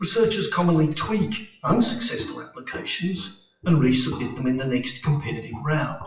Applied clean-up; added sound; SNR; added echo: classical method WPE with log-MMSE.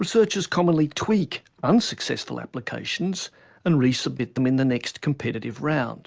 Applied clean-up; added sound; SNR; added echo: none; none; none; none.